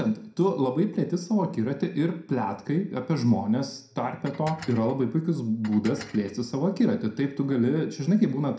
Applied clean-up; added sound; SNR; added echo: none; Dishes, pots, and pans; 20 dB; reverberation time 0.4 s.